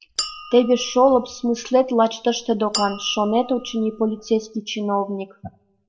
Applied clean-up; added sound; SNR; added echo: none; Chink, clink; 14 dB; reverberation time 0.3 s.